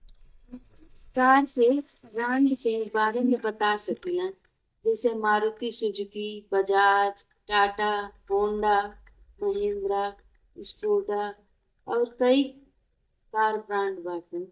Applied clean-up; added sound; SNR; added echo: neural mask model DeepFilterNet 3.